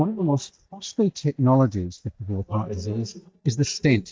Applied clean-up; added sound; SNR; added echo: neural mask model DeepFilterNet 3.